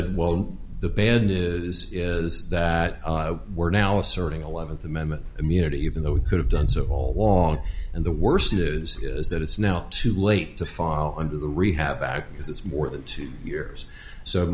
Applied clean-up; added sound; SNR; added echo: none; Wind; 4 dB; none.